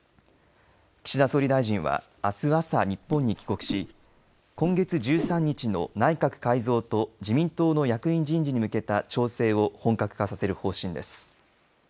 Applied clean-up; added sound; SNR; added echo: neural mask model Resemble Enhance denoiser.